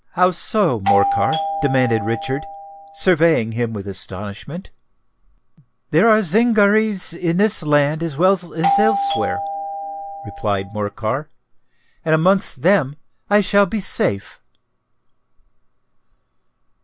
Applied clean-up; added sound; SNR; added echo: none; Doorbell; 2 dB; none.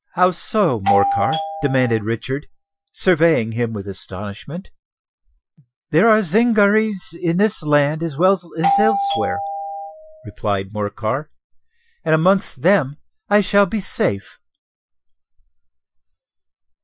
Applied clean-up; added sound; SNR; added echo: classical method Wiener filter.